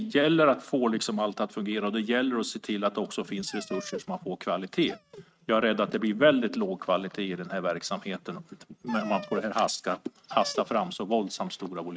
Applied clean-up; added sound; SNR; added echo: neural mask model RNNoise.